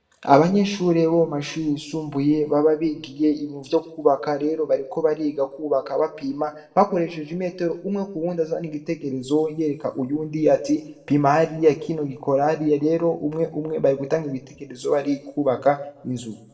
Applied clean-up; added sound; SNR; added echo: none; none; none; reverberation time 0.6 s.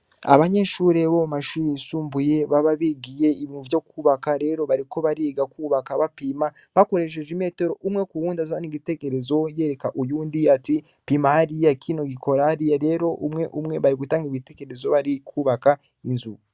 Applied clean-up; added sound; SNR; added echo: none; none; none; none.